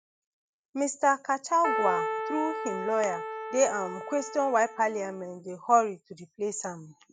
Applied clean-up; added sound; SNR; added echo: none; Keyboard (musical); 5 dB; none.